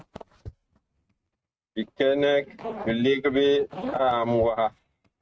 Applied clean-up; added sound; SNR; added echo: neural mask model RNNoise.